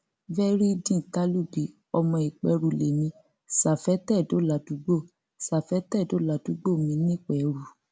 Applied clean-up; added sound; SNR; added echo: none; none; none; none.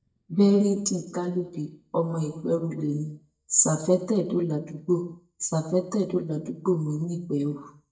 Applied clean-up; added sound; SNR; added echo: neural mask model DeepFilterNet 3.